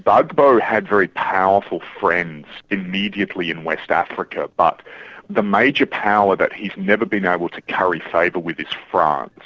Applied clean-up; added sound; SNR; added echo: none; none; none; none.